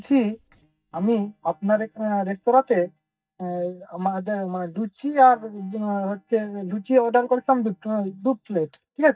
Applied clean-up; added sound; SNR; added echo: neural mask model DeepFilterNet 3.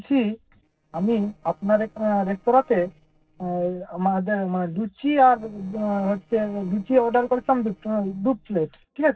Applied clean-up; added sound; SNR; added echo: neural separator model SepFormer DNS4.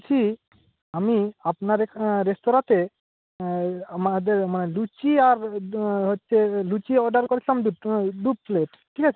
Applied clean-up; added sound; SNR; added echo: none; none; none; none.